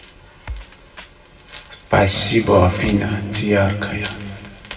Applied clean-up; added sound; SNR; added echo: none; Drum kit; 16 dB; reverberation time 2.4 s.